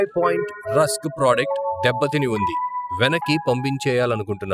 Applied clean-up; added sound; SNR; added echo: classical method spectral subtraction.